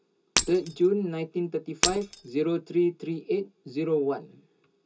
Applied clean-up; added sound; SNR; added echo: none; Shatter; 5 dB; reverberation time 0.2 s.